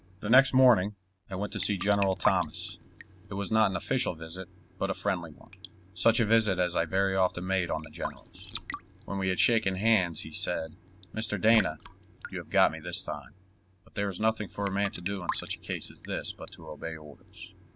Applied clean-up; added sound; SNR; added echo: none; Raindrop / Drip / Trickle, dribble; 13 dB; none.